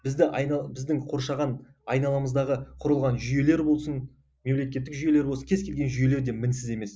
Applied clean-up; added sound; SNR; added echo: none; none; none; none.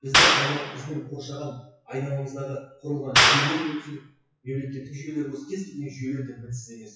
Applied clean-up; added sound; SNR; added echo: classical method WPE with log-MMSE.